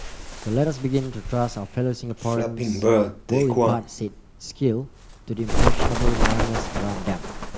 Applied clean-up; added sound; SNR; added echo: none; Bird; -3 dB; none.